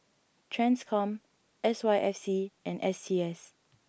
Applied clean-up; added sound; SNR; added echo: none; none; none; none.